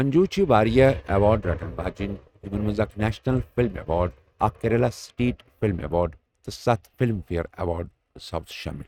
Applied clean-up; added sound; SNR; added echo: neural mask model RNNoise.